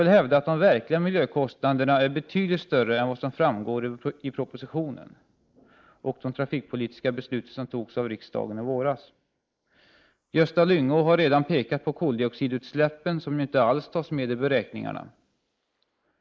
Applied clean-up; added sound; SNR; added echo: neural mask model Resemble Enhance denoiser.